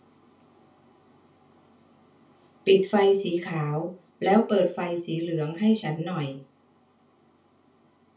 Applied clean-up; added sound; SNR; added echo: none; none; none; reverberation time 0.2 s.